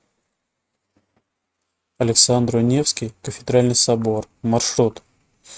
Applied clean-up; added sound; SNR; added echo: neural mask model RNNoise.